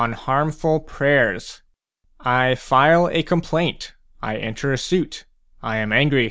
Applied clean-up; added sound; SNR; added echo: none; none; none; none.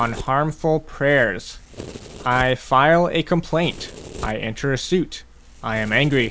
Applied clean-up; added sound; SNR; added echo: none; Domestic sounds, home sounds; 17 dB; none.